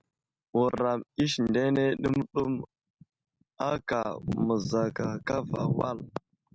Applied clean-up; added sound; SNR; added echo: none; none; none; none.